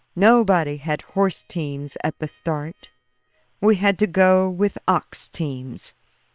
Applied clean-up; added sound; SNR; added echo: neural separator model SepFormer WHAM!.